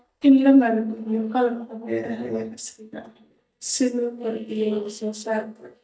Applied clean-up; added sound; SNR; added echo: neural mask model DeepFilterNet 3.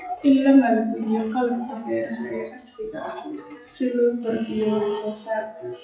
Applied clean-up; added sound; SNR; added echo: classical method WPE with log-MMSE.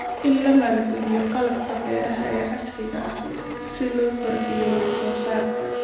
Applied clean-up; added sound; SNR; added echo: none; Domestic sounds, home sounds; 6 dB; reverberation time 0.9 s.